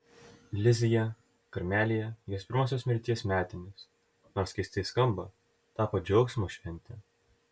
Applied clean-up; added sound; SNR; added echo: none; none; none; none.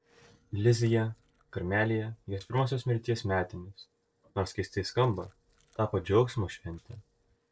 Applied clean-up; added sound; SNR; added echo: neural separator model SepFormer DNS4.